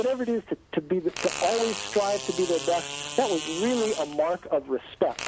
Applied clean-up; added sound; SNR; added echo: none; Fart; 10 dB; none.